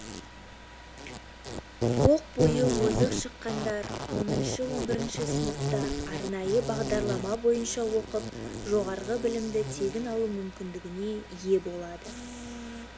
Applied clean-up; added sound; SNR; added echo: none; Insect; 2 dB; none.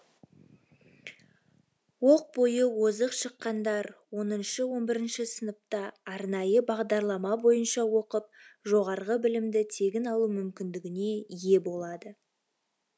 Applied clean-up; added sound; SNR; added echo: none; none; none; none.